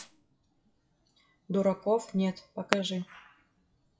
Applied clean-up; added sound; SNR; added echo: classical method WPE with log-MMSE.